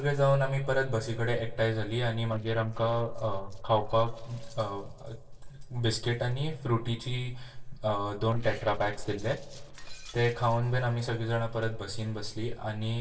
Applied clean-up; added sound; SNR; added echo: neural separator model SepFormer DNS4.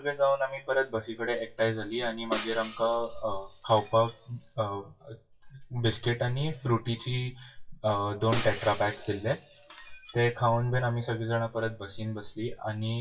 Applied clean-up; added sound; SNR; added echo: classical method WPE with log-MMSE.